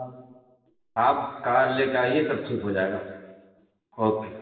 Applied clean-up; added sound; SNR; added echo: none; none; none; reverberation time 1.4 s.